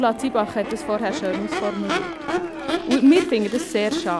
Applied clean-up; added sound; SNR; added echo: none; Crowd / Race car, auto racing / Accelerating, revving, vroom; 6 dB; none.